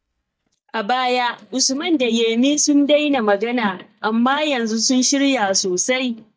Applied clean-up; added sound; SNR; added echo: neural mask model DeepFilterNet 3.